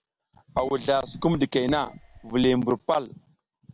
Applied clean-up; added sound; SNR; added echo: none; Dishes, pots, and pans; 17 dB; none.